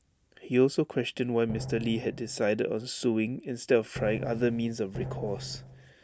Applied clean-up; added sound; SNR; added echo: none; Drum; 10 dB; none.